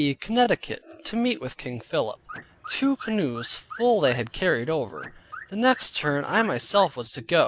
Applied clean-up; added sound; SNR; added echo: none; Alarm / Car; 17 dB; none.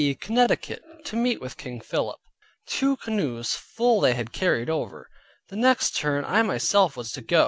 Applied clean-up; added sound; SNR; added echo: none; none; none; none.